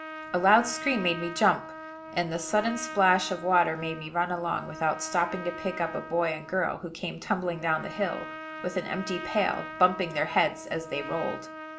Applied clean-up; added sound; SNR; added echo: none; Trumpet; 12 dB; none.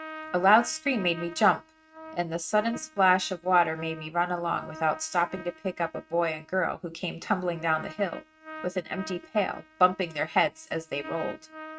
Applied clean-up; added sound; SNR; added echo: neural mask model RNNoise.